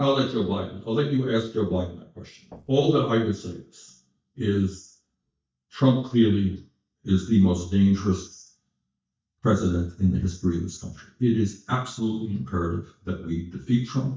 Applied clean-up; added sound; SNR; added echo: neural mask model DeepFilterNet 3.